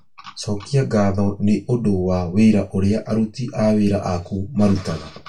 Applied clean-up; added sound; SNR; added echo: none; none; none; reverberation time 0.2 s.